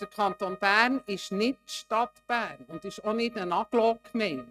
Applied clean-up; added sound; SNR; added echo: neural mask model RNNoise.